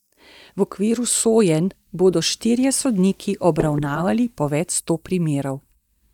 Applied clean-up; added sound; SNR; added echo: neural mask model DeepFilterNet 3.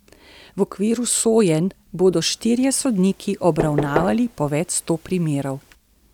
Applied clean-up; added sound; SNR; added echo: none; Knock / Wood; 10 dB; none.